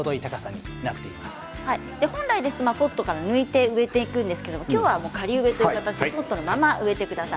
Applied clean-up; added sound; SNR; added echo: none; none; none; none.